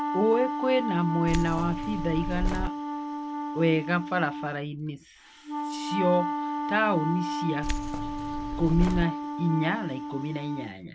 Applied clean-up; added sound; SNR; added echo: none; Keys jangling + Wind instrument, woodwind instrument; 3 dB; none.